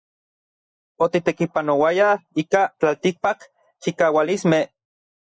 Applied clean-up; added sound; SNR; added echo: neural mask model Resemble Enhance denoiser.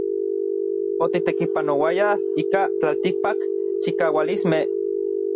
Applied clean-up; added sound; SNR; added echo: none; Telephone; -2 dB; none.